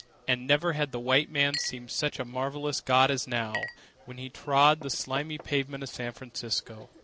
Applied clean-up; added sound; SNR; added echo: none; Chink, clink; 16 dB; none.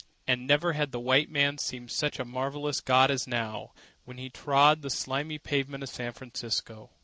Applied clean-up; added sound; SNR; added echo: none; none; none; none.